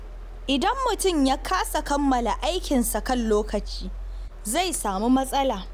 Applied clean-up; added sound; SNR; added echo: none; Mechanisms; 10 dB; none.